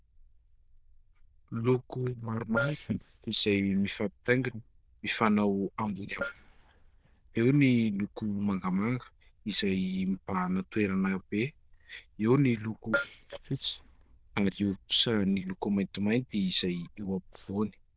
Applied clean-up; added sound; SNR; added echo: neural diffusion model UNIVERSE++.